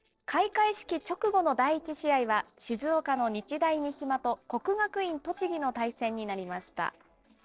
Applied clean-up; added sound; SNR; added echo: neural separator model SepFormer DNS4.